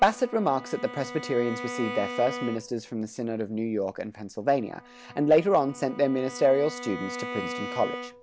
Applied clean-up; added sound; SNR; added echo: none; Bowed string instrument; 12 dB; none.